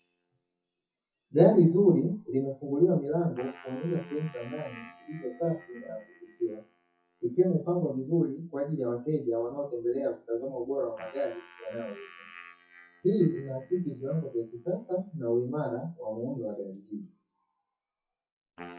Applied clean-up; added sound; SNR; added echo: classical method WPE with log-MMSE.